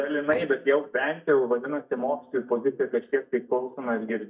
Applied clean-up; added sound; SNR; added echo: neural mask model DeepFilterNet 3.